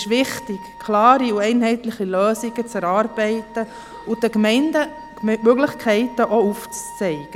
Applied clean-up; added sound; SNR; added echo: none; Wind instrument, woodwind instrument; 19 dB; none.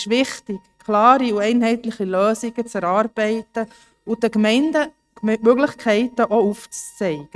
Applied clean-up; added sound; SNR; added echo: neural mask model RNNoise.